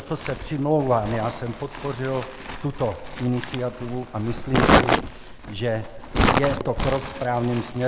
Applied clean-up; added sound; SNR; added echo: none; Crumpling, crinkling; 0 dB; none.